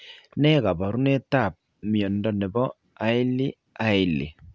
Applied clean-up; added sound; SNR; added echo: none; none; none; none.